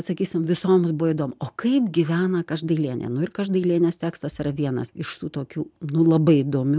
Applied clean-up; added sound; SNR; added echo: none; none; none; none.